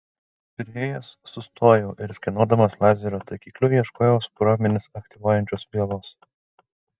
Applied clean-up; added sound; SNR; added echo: neural mask model DeepFilterNet 3.